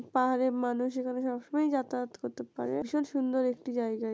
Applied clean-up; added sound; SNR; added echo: none; none; none; none.